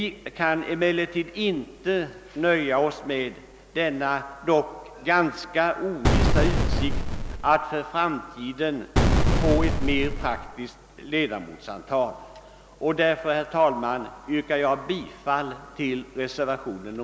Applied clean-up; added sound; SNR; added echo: none; Boom; -5 dB; none.